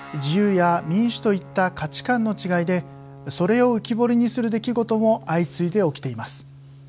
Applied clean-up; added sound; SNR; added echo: none; Guitar; 19 dB; none.